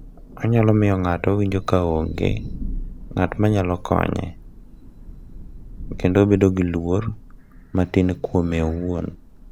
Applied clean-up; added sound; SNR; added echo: none; Thunder; 13 dB; none.